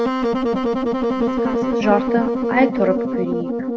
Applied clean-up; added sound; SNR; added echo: none; Wind instrument, woodwind instrument; -3 dB; none.